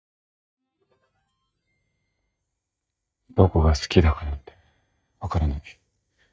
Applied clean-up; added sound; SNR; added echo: neural mask model DeepFilterNet 3.